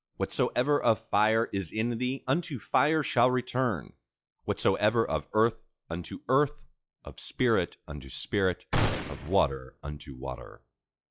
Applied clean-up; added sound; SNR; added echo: classical method log-MMSE.